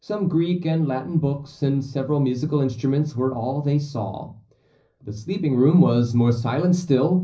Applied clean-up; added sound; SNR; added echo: none; none; none; reverberation time 0.5 s.